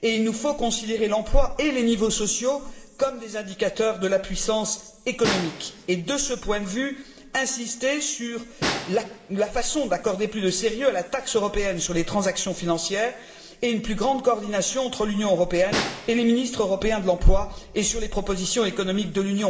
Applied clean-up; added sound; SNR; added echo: none; Snare drum; 12 dB; reverberation time 2.7 s.